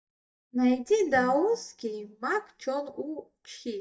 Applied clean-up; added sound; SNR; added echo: neural mask model DeepFilterNet 3.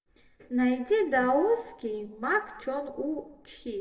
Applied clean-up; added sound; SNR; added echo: neural separator model SepFormer DNS4.